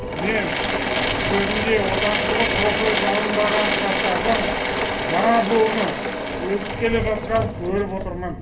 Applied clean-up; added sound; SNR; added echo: none; Drill / Mechanisms; 0 dB; reverberation time 0.3 s.